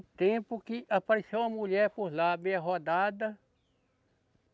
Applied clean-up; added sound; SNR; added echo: none; none; none; none.